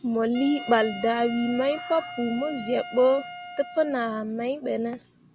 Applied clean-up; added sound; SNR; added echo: none; Wind instrument, woodwind instrument; 14 dB; none.